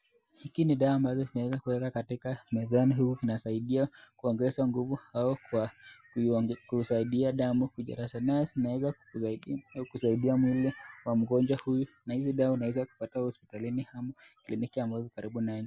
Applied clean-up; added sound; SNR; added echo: none; none; none; none.